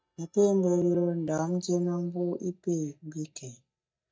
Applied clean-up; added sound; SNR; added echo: neural mask model DeepFilterNet 3.